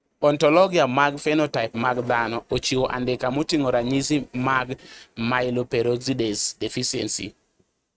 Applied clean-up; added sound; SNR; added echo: neural mask model RNNoise.